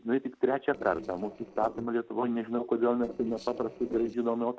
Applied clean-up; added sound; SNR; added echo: neural separator model SepFormer DNS4.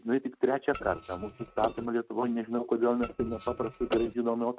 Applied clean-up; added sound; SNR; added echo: neural mask model RNNoise.